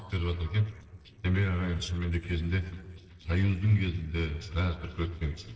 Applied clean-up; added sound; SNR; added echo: neural separator model SepFormer DNS4.